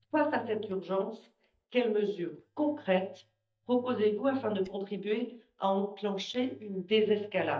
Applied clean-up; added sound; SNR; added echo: neural mask model DeepFilterNet 3.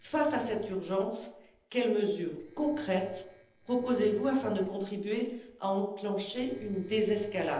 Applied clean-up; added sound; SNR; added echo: neural separator model SepFormer DNS4.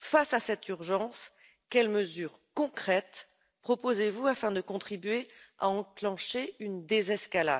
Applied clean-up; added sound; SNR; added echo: none; none; none; none.